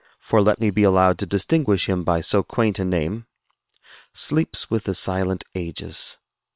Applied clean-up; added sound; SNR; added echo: neural separator model SepFormer WHAM!.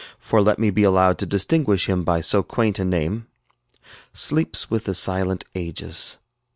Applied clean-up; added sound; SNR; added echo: none; none; none; none.